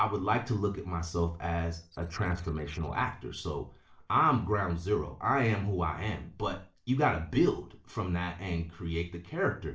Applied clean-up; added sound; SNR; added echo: neural separator model SepFormer DNS4.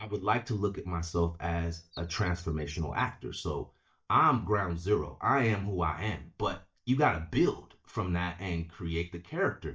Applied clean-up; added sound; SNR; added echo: neural mask model DeepFilterNet 3.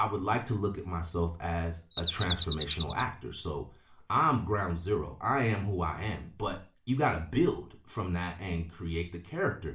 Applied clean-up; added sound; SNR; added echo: none; Bird vocalization, bird call, bird song; -2 dB; reverberation time 0.4 s.